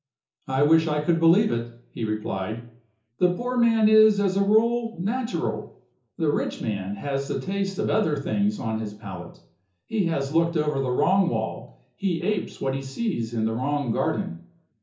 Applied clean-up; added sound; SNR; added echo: none; none; none; reverberation time 0.6 s.